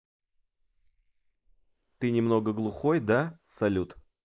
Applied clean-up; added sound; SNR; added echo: neural mask model Resemble Enhance denoiser.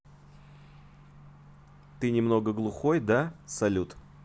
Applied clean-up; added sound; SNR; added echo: none; none; none; none.